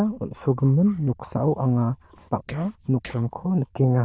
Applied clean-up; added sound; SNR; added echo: neural diffusion model UNIVERSE++.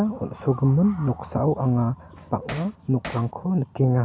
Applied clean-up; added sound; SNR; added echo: none; Hammer; 14 dB; none.